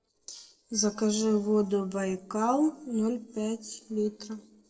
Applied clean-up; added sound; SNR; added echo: neural separator model SepFormer DNS4.